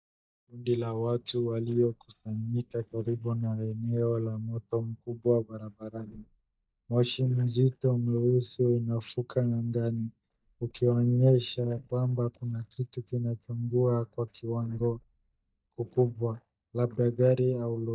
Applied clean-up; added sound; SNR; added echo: neural mask model DeepFilterNet 3.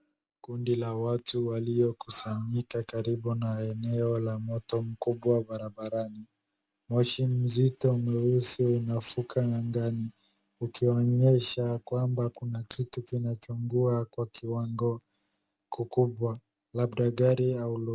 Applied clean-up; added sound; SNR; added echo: none; none; none; none.